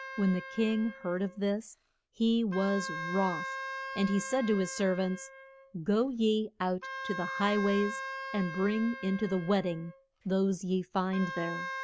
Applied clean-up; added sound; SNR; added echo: none; Wind instrument, woodwind instrument; 10 dB; none.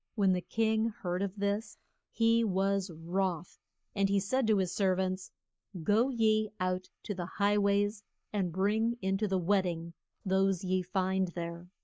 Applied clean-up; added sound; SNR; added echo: neural mask model Resemble Enhance denoiser.